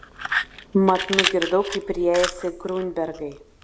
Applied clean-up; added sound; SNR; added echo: none; Fire; 6 dB; none.